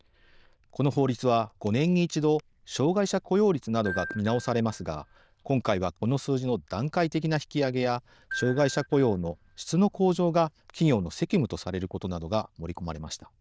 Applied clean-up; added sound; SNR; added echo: neural diffusion model UNIVERSE++.